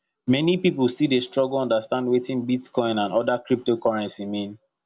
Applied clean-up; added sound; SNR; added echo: none; none; none; none.